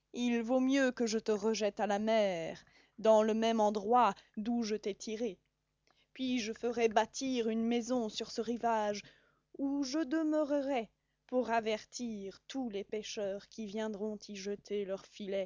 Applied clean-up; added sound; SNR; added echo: none; none; none; none.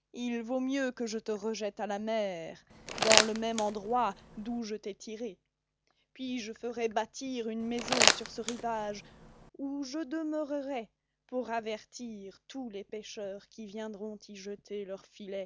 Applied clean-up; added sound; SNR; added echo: none; Crumpling, crinkling; -4 dB; none.